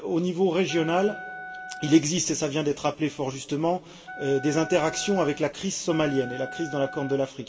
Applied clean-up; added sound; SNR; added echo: none; Wind instrument, woodwind instrument; 14 dB; reverberation time 1.3 s.